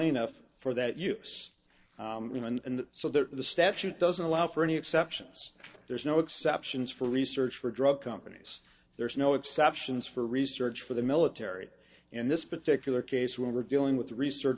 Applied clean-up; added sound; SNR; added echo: neural separator model SepFormer DNS4.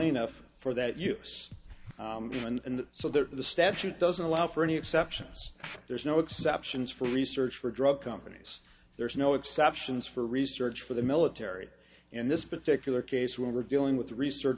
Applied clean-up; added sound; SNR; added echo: none; Scratching (performance technique); 19 dB; none.